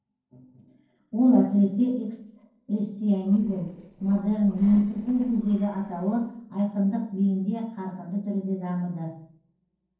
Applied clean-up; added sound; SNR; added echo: neural separator model SepFormer DNS4.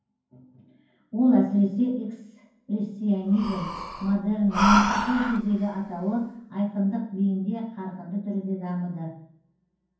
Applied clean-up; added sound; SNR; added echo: none; Breathing; 4 dB; reverberation time 0.9 s.